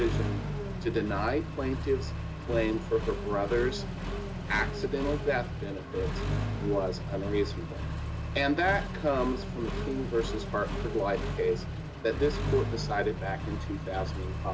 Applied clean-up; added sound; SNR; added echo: none; Accelerating, revving, vroom; 2 dB; none.